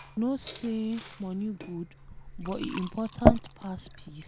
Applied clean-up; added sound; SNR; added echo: none; Liquid; -2 dB; none.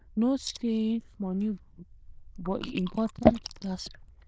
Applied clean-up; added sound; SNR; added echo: neural diffusion model UNIVERSE++.